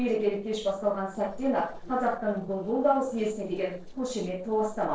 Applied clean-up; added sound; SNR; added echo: neural separator model SepFormer DNS4.